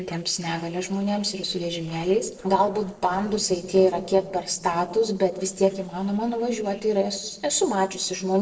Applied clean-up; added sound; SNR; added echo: neural separator model SepFormer DNS4.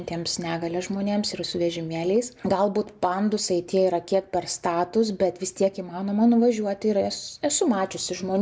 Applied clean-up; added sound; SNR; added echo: none; none; none; none.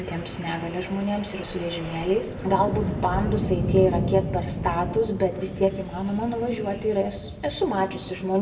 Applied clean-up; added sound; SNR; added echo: none; Wind; 5 dB; reverberation time 0.7 s.